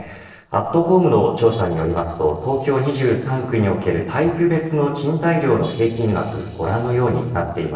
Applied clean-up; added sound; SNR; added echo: neural separator model SepFormer DNS4.